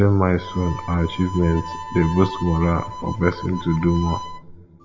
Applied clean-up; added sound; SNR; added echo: none; Harmonica; 12 dB; reverberation time 1.2 s.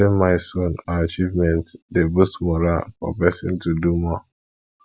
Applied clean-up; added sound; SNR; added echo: none; none; none; none.